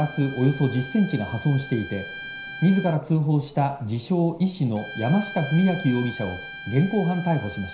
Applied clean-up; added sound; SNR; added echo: none; Bowed string instrument; 14 dB; reverberation time 0.5 s.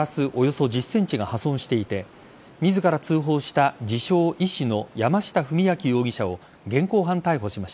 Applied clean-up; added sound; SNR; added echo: none; none; none; none.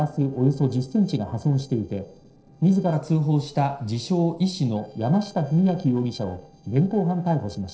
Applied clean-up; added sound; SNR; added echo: neural separator model SepFormer DNS4.